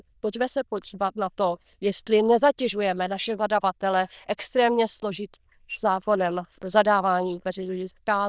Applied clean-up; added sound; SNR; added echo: neural diffusion model UNIVERSE++.